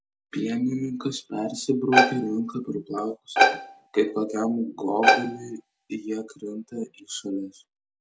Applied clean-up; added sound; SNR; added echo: none; Bowed string instrument; -5 dB; none.